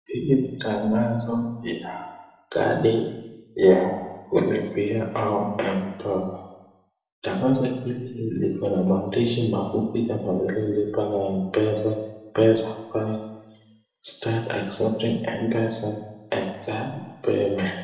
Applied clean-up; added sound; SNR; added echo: none; none; none; reverberation time 0.9 s.